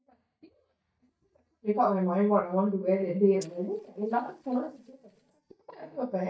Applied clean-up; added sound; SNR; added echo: neural mask model DeepFilterNet 3.